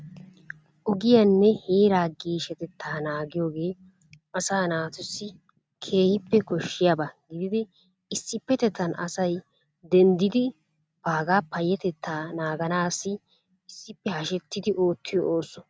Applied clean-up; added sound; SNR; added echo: none; none; none; none.